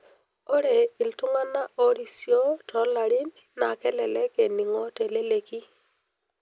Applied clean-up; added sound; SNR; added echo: none; none; none; none.